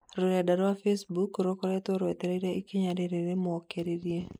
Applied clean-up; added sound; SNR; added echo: neural mask model Resemble Enhance denoiser.